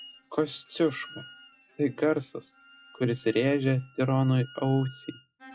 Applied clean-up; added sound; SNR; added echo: classical method log-MMSE.